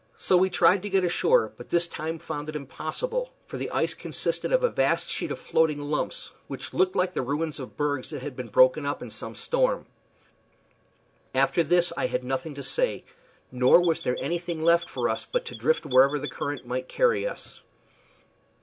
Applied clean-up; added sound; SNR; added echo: none; Squeak / Chirp, tweet; 8 dB; none.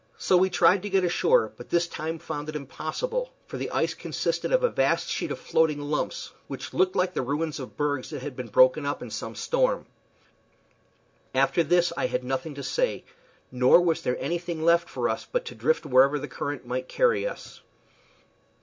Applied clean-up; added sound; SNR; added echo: none; none; none; none.